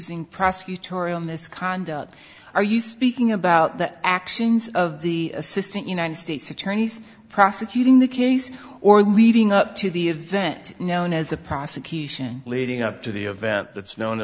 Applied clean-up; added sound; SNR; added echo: none; none; none; none.